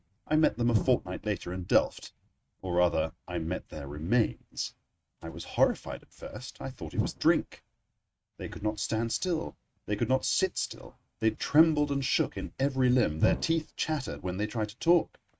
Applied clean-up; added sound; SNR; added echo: neural mask model RNNoise.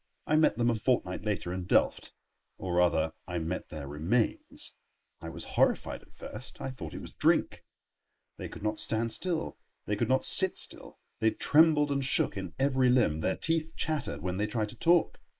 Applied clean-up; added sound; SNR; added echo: neural mask model Resemble Enhance denoiser.